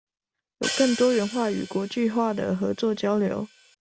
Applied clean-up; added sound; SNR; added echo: none; Hi-hat; 12 dB; none.